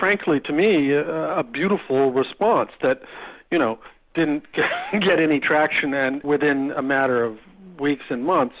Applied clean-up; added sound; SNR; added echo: none; none; none; none.